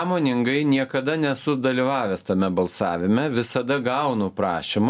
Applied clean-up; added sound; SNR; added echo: none; none; none; none.